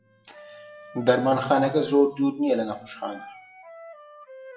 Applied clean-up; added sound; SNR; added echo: classical method WPE with log-MMSE.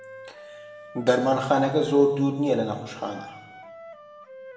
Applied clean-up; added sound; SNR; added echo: none; Wind instrument, woodwind instrument; 20 dB; reverberation time 1.2 s.